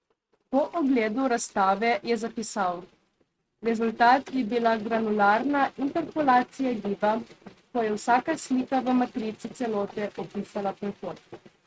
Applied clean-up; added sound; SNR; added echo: neural mask model RNNoise.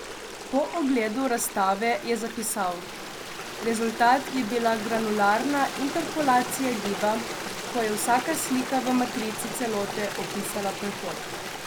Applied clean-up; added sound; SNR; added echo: none; Stream; 8 dB; none.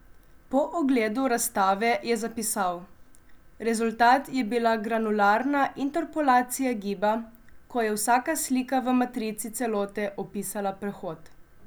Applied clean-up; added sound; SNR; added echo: none; none; none; none.